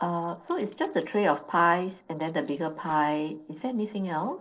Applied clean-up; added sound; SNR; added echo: neural separator model SepFormer DNS4.